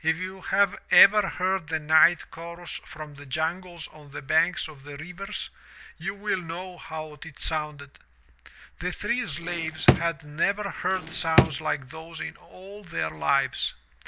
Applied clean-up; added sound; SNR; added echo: none; Drawer open or close; -3 dB; none.